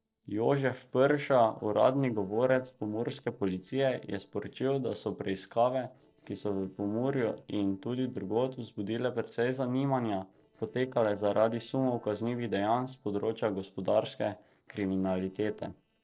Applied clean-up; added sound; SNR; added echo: neural separator model SepFormer DNS4.